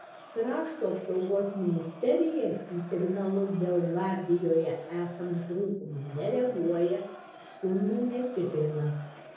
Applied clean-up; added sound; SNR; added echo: none; Crowd; 19 dB; reverberation time 0.7 s.